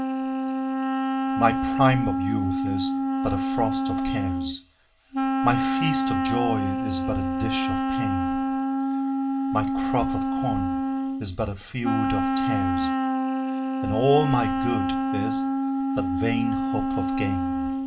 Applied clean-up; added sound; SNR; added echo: none; Wind instrument, woodwind instrument; -3 dB; reverberation time 0.2 s.